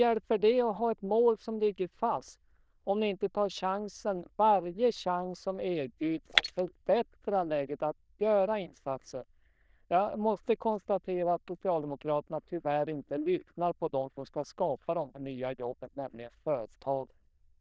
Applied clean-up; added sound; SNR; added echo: neural diffusion model UNIVERSE++.